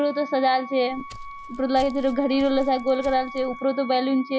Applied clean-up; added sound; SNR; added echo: none; Walk, footsteps + Wind instrument, woodwind instrument; 14 dB; none.